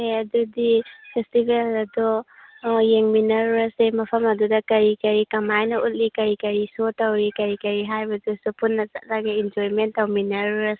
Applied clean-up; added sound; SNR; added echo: none; none; none; none.